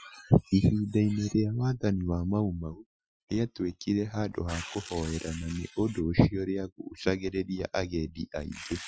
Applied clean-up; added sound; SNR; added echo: classical method Wiener filter.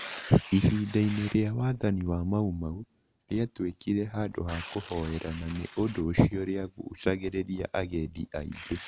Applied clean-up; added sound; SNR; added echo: none; Tearing; 17 dB; none.